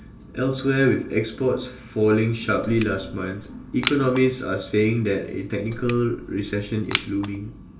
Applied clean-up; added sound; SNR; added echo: none; Crushing; 11 dB; reverberation time 0.2 s.